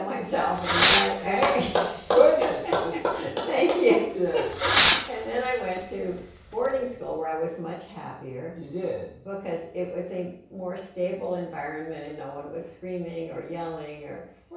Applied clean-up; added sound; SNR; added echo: none; Fireworks; 1 dB; reverberation time 0.7 s.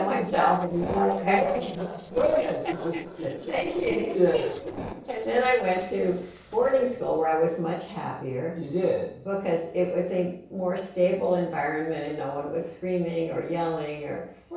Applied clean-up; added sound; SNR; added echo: neural separator model SepFormer DNS4.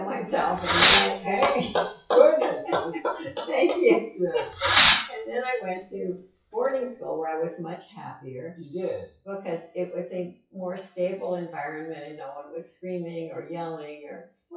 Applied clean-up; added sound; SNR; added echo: classical method WPE with log-MMSE.